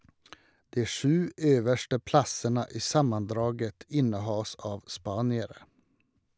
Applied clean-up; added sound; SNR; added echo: none; none; none; none.